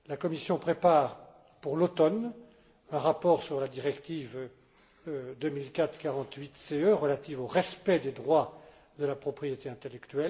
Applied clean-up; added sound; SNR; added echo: none; none; none; reverberation time 0.7 s.